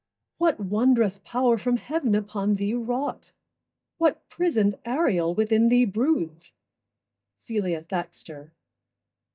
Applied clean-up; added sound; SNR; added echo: neural mask model DeepFilterNet 3.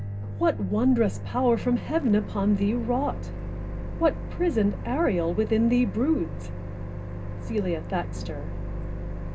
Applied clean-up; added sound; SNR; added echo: none; Microwave oven; 6 dB; reverberation time 0.2 s.